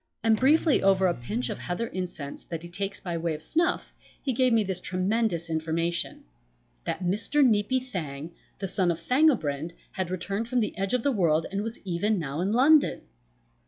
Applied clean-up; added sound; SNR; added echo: classical method log-MMSE.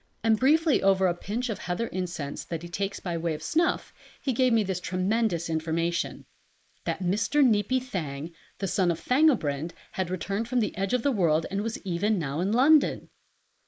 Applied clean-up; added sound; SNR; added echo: neural mask model Resemble Enhance denoiser.